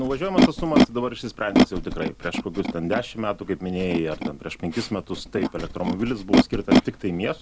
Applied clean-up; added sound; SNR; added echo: none; Animal; -3 dB; none.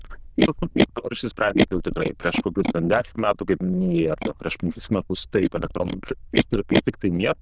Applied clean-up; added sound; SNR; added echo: neural diffusion model UNIVERSE++.